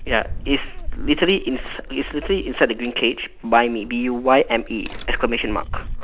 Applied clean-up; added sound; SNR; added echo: none; Crack; 8 dB; none.